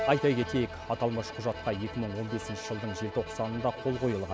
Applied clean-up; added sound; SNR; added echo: none; Bowed string instrument; 9 dB; none.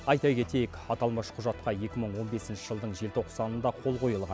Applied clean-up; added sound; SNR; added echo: none; none; none; none.